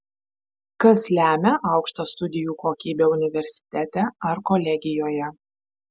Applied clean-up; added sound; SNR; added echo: none; none; none; none.